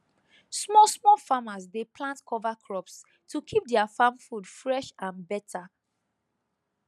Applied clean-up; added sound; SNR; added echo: none; none; none; none.